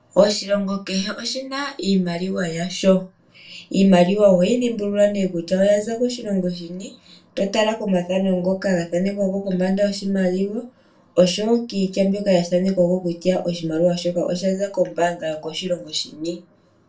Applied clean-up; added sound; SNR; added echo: none; none; none; reverberation time 0.2 s.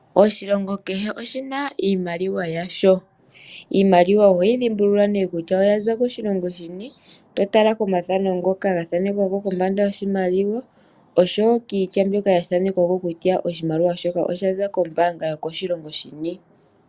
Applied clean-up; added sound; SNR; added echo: none; none; none; none.